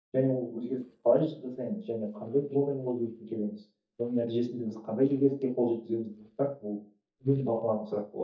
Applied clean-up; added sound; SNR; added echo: neural mask model DeepFilterNet 3.